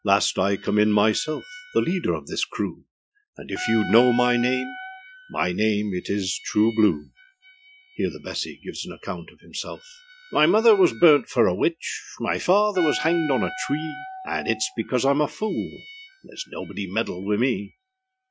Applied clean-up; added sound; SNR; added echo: classical method Wiener filter.